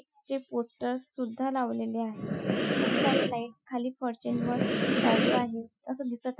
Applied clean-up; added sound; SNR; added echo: classical method Wiener filter.